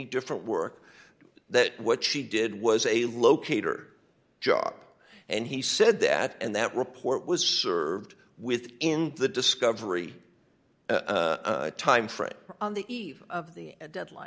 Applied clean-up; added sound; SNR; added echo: none; none; none; none.